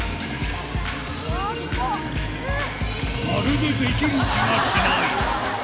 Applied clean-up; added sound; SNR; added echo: none; Bowed string instrument; 19 dB; none.